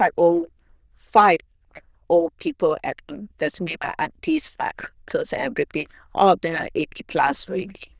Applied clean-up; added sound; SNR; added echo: neural diffusion model UNIVERSE++.